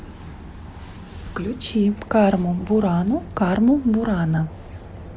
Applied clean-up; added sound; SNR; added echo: none; none; none; none.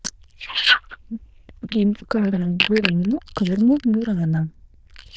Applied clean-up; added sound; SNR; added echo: neural diffusion model UNIVERSE++.